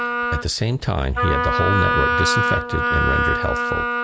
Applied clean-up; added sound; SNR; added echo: none; Wind instrument, woodwind instrument; -2 dB; none.